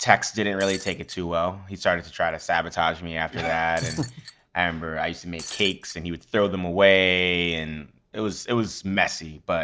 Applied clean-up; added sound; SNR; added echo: none; Shatter; 15 dB; none.